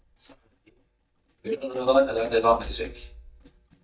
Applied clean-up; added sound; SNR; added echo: neural mask model DeepFilterNet 3.